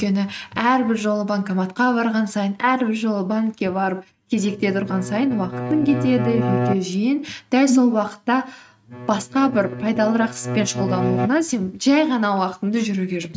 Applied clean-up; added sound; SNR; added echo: neural mask model RNNoise.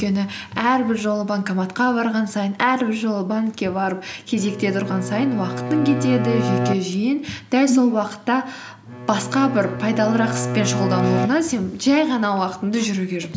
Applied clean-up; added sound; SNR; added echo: none; Bowed string instrument; 5 dB; none.